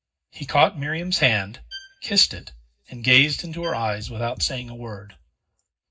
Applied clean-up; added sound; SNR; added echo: none; Bowed string instrument; 19 dB; reverberation time 0.4 s.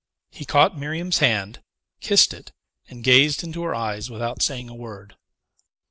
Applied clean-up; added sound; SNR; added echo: none; none; none; none.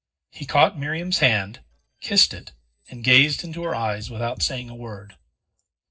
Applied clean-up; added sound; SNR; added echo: neural separator model SepFormer DNS4.